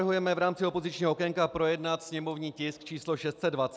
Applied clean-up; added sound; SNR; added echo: none; none; none; none.